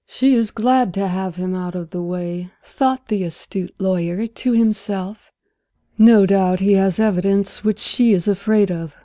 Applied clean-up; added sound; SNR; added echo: none; none; none; none.